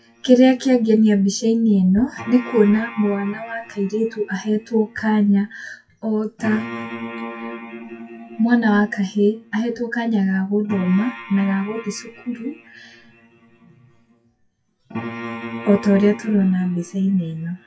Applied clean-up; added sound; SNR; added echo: classical method WPE with log-MMSE.